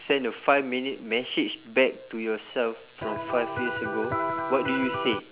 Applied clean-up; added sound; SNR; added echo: none; Electric guitar; 2 dB; none.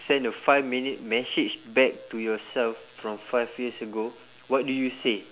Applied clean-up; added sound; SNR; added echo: none; none; none; none.